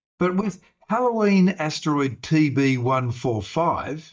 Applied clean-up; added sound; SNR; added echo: neural mask model DeepFilterNet 3.